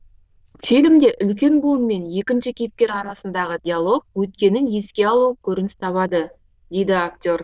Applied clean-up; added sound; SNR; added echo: neural diffusion model UNIVERSE++.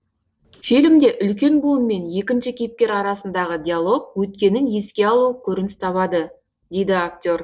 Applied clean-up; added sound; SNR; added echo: neural separator model SepFormer DNS4.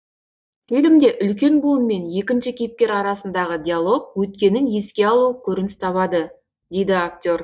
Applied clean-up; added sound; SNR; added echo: neural mask model DeepFilterNet 3.